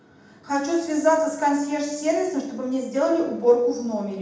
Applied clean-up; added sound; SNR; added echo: none; none; none; reverberation time 0.8 s.